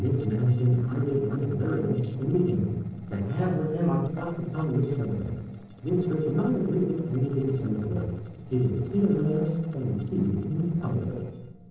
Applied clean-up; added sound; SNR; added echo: neural separator model SepFormer DNS4.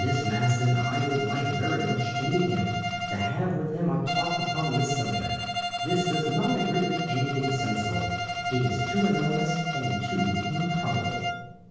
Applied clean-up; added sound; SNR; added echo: none; Bowed string instrument; 4 dB; reverberation time 1.3 s.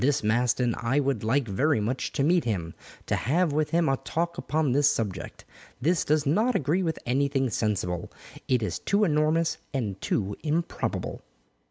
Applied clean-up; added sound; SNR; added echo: none; none; none; none.